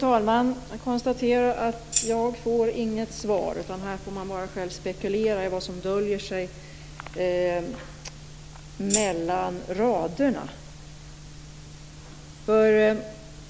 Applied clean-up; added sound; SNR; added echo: none; Tambourine; 3 dB; none.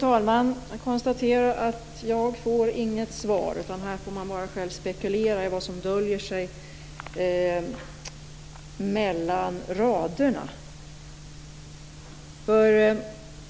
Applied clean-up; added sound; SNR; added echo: none; none; none; none.